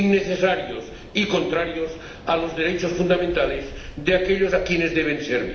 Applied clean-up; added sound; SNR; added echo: none; Waves, surf; 17 dB; reverberation time 0.8 s.